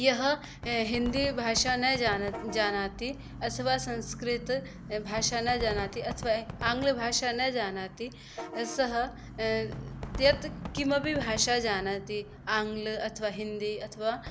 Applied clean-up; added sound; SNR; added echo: none; Bus / Vehicle horn, car horn, honking + Fireworks; 11 dB; none.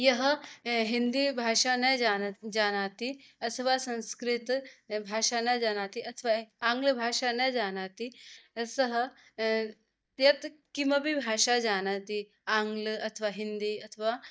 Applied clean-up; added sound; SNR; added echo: neural mask model DeepFilterNet 3.